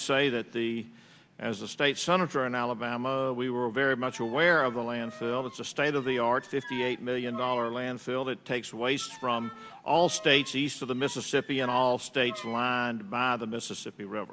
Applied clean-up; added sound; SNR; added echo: none; Bowed string instrument; 16 dB; none.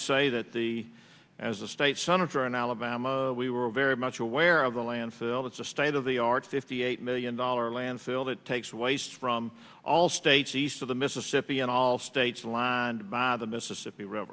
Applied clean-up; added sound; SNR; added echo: none; none; none; none.